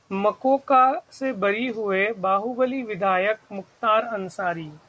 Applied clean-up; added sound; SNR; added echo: none; none; none; none.